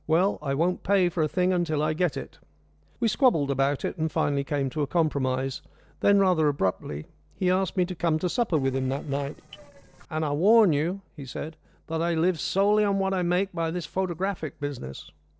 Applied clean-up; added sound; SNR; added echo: neural separator model SepFormer DNS4.